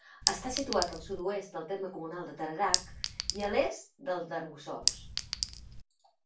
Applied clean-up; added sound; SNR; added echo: none; Chink, clink; -1 dB; reverberation time 0.2 s.